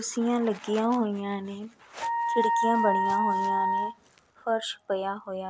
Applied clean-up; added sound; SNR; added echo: none; Wind instrument, woodwind instrument; -1 dB; none.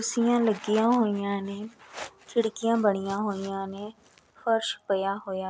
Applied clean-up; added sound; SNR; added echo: none; none; none; none.